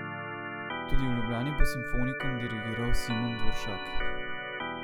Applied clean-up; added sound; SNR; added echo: none; Organ; 8 dB; none.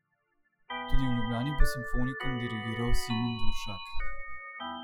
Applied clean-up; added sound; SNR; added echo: classical method Wiener filter.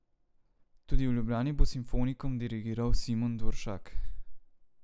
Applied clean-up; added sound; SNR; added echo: none; none; none; none.